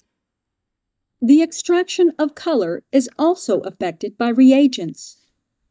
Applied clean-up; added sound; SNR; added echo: neural mask model DeepFilterNet 3.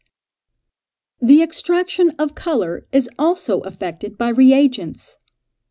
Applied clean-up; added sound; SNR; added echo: none; none; none; none.